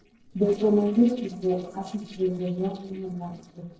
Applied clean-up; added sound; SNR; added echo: neural separator model SepFormer DNS4.